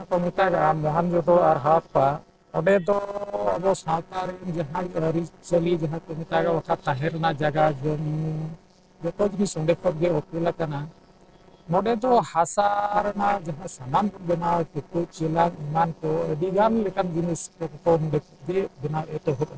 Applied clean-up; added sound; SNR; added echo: neural separator model SepFormer DNS4.